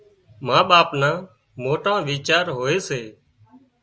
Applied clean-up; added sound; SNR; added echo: none; none; none; none.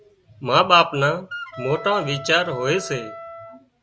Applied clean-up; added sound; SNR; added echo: none; Wind instrument, woodwind instrument; 15 dB; none.